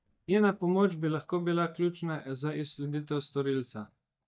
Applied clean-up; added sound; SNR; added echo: neural mask model DeepFilterNet 3.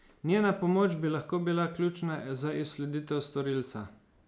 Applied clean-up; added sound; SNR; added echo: none; none; none; none.